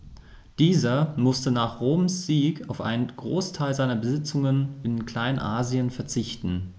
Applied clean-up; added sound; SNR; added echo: neural mask model Resemble Enhance denoiser.